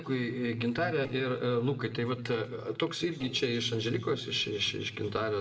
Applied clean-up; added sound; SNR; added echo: neural separator model SepFormer DNS4.